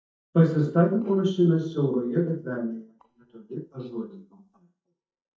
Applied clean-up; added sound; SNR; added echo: neural mask model DeepFilterNet 3.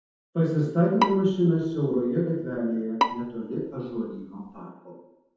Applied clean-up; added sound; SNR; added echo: none; Bowed string instrument; 6 dB; reverberation time 0.9 s.